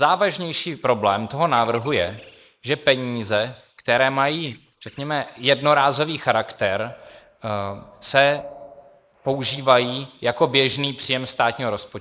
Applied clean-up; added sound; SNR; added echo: neural mask model Resemble Enhance denoiser.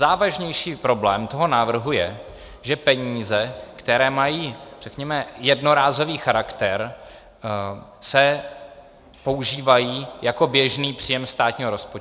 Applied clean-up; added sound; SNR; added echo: none; none; none; none.